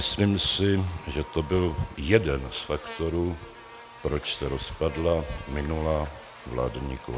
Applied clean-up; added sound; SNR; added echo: none; Buzz; 17 dB; none.